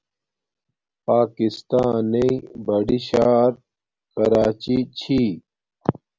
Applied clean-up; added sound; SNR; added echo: none; none; none; none.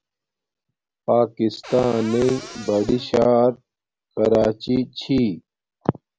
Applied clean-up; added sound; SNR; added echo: none; Cupboard open or close; 16 dB; none.